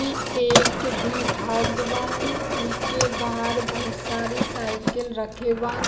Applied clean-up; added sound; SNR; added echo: none; Mechanisms; -1 dB; reverberation time 0.9 s.